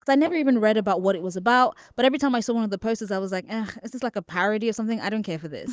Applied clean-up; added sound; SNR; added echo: neural mask model DeepFilterNet 3.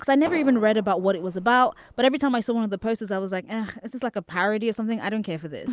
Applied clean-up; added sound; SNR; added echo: none; Fireworks; 19 dB; none.